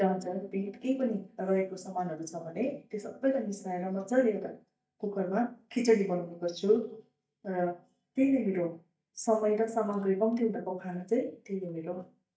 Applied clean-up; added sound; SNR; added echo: neural mask model DeepFilterNet 3.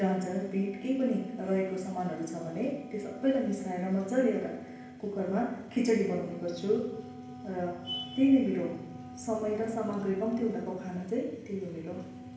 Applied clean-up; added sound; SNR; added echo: none; Wind instrument, woodwind instrument; 16 dB; reverberation time 0.9 s.